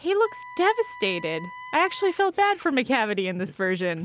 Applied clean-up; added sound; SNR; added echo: none; Wind instrument, woodwind instrument; 17 dB; none.